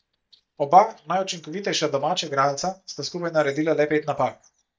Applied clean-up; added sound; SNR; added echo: neural mask model DeepFilterNet 3.